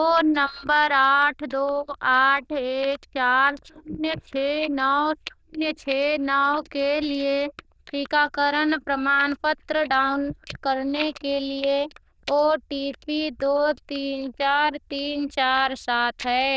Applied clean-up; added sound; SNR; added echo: neural diffusion model UNIVERSE++.